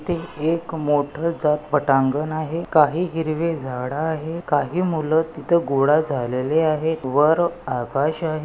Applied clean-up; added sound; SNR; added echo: none; none; none; none.